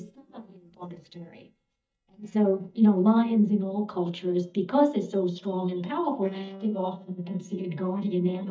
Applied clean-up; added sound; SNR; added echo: neural mask model DeepFilterNet 3.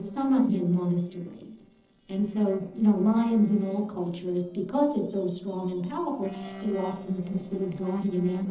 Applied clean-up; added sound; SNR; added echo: neural separator model SepFormer DNS4.